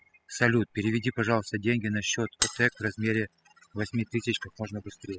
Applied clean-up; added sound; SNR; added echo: classical method spectral subtraction.